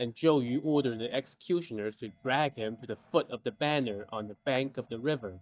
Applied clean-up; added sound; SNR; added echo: neural mask model DeepFilterNet 3.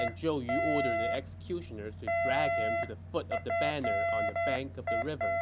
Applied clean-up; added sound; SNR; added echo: none; Alarm; -5 dB; none.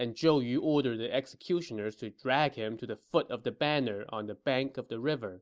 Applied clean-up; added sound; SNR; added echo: none; none; none; none.